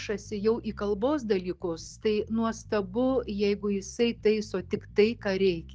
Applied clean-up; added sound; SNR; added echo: none; Bass guitar; 19 dB; none.